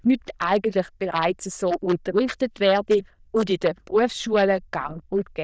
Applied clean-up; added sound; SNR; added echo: neural diffusion model UNIVERSE++.